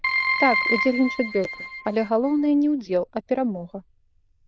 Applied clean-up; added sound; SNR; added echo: neural diffusion model UNIVERSE++.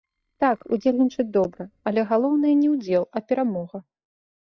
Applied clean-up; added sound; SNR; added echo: neural mask model DeepFilterNet 3.